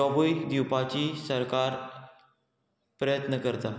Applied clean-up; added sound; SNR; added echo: none; none; none; none.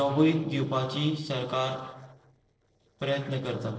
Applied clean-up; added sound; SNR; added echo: neural separator model SepFormer DNS4.